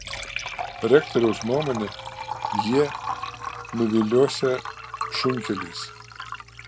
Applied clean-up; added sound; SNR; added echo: none; Liquid; 8 dB; none.